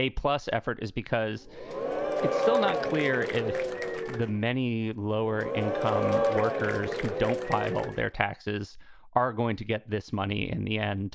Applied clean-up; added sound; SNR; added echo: none; Applause / Crowd / Cheering; 0 dB; none.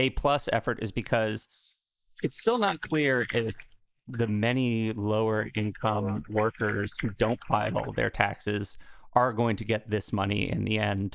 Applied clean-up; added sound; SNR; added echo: neural mask model Resemble Enhance denoiser.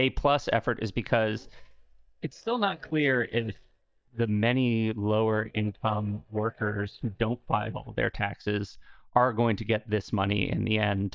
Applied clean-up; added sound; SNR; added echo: neural mask model DeepFilterNet 3.